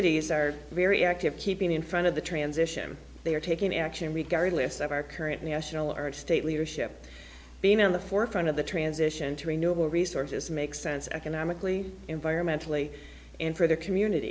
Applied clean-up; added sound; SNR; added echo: none; none; none; none.